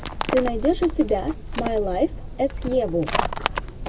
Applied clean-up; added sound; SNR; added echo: none; Livestock, farm animals, working animals; 4 dB; none.